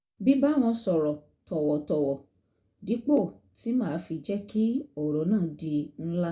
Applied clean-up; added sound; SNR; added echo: none; none; none; none.